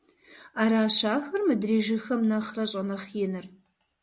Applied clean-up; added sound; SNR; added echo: none; none; none; none.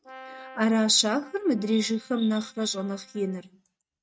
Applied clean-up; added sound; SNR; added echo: neural mask model RNNoise.